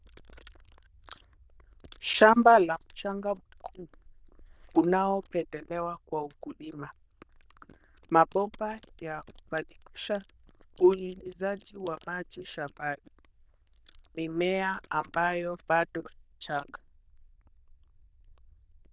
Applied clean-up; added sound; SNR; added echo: neural diffusion model UNIVERSE++.